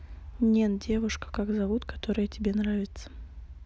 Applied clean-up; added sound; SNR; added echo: none; none; none; none.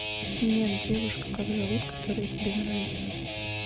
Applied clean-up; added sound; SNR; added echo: neural mask model RNNoise.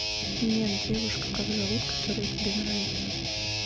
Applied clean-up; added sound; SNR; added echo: none; Guitar; -2 dB; none.